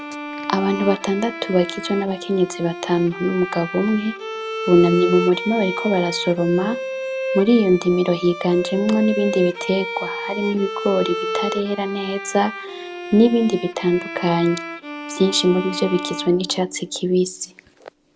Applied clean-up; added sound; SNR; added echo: none; Bowed string instrument; 9 dB; none.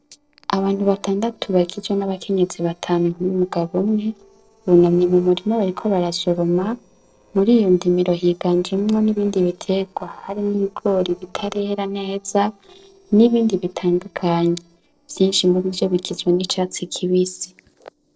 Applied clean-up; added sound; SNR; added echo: neural separator model SepFormer DNS4.